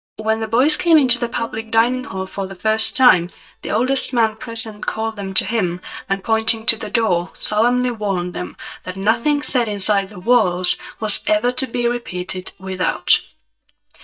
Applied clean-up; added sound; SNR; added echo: neural mask model DeepFilterNet 3.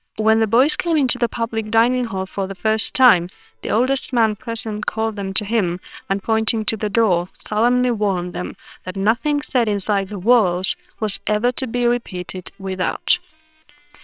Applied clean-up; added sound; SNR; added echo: neural separator model SepFormer WHAMR!.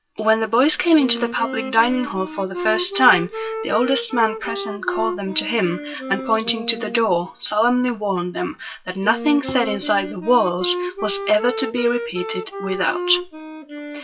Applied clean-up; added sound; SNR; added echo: classical method WPE with log-MMSE.